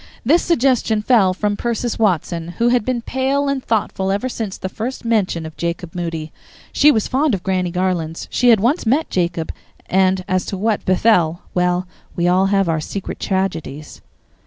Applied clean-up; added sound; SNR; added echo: none; none; none; none.